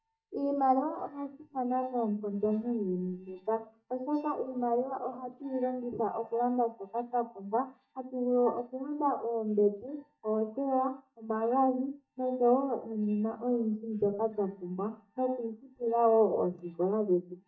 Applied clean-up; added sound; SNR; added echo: neural mask model DeepFilterNet 3.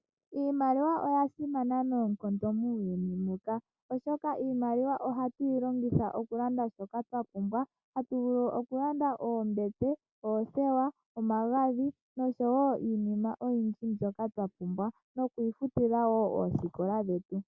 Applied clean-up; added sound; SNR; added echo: none; none; none; none.